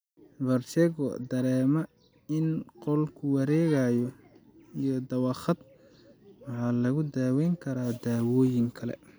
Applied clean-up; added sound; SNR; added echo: none; none; none; none.